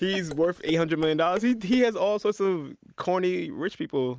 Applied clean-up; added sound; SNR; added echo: neural mask model Resemble Enhance denoiser.